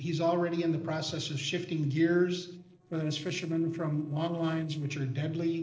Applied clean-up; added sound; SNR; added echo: neural separator model SepFormer DNS4.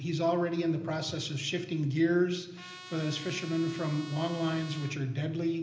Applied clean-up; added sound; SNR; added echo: none; Trumpet; 16 dB; reverberation time 0.8 s.